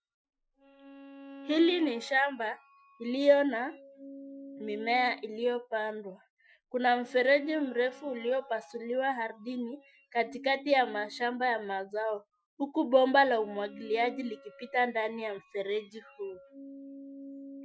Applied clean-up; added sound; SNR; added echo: classical method Wiener filter.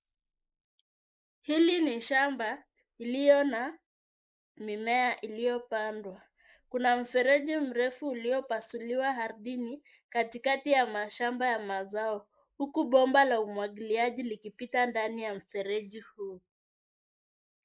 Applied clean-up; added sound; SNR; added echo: neural mask model Resemble Enhance denoiser.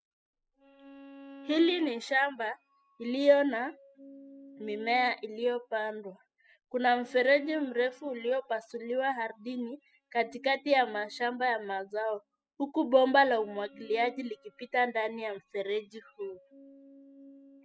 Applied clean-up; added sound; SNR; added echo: classical method spectral subtraction.